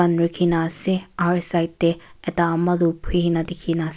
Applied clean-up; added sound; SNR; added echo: none; none; none; none.